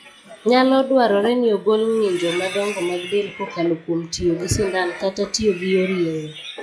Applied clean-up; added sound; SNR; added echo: classical method log-MMSE.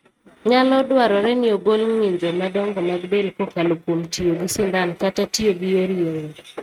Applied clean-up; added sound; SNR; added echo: neural mask model RNNoise.